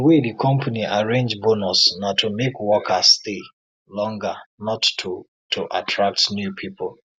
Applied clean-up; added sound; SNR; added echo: none; none; none; none.